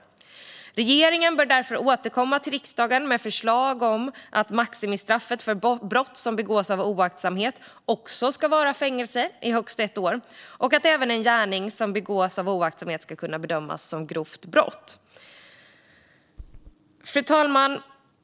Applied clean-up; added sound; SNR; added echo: neural separator model SepFormer DNS4.